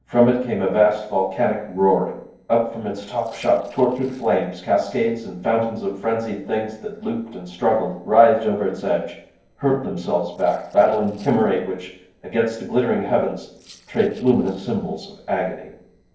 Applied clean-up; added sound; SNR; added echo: neural separator model SepFormer DNS4.